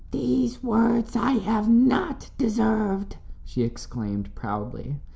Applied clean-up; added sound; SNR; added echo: none; none; none; none.